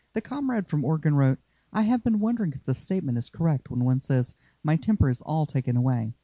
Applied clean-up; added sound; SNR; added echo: none; none; none; none.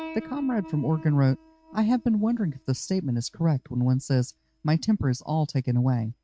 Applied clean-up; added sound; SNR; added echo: neural mask model RNNoise.